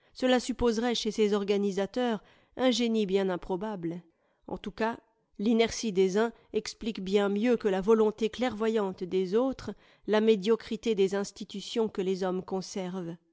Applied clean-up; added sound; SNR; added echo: none; none; none; none.